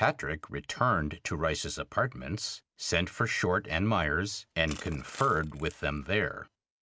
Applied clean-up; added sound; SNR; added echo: neural mask model RNNoise.